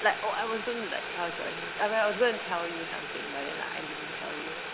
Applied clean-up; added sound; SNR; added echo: none; Boiling; 5 dB; none.